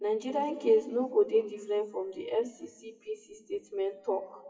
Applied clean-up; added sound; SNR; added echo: classical method WPE with log-MMSE.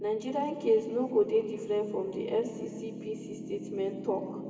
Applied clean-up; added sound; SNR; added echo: none; Piano; 13 dB; reverberation time 2.0 s.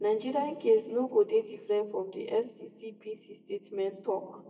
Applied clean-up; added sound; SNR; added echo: neural mask model DeepFilterNet 3.